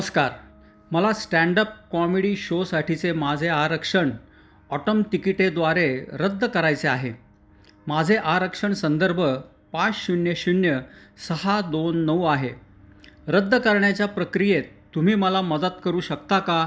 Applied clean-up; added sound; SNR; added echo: none; none; none; none.